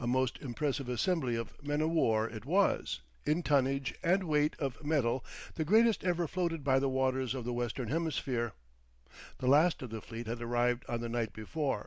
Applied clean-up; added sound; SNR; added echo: none; none; none; none.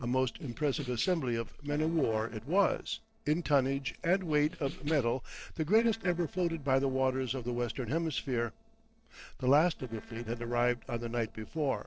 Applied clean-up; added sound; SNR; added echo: neural separator model SepFormer DNS4.